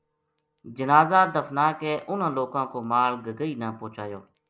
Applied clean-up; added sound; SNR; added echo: none; none; none; none.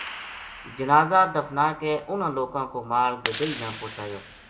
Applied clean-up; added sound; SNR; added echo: none; Clapping; 13 dB; reverberation time 1.1 s.